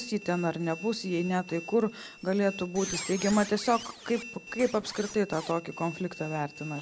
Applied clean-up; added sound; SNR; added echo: none; Squeak; 13 dB; none.